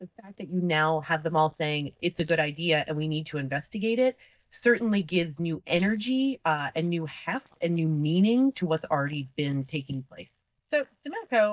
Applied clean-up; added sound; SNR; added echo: neural mask model DeepFilterNet 3.